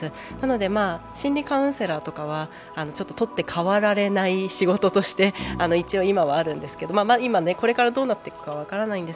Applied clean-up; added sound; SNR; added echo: none; none; none; none.